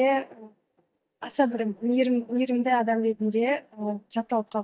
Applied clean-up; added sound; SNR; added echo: neural mask model DeepFilterNet 3.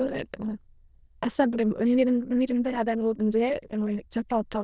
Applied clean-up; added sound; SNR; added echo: neural diffusion model UNIVERSE++.